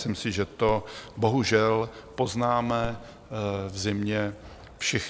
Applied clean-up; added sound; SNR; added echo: none; Dog; 17 dB; none.